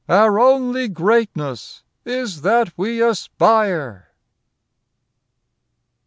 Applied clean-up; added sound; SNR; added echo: none; none; none; none.